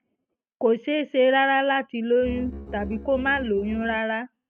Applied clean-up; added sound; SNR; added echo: neural mask model RNNoise.